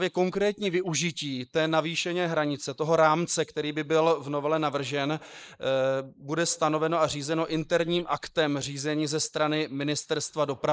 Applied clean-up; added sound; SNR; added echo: neural mask model Resemble Enhance denoiser.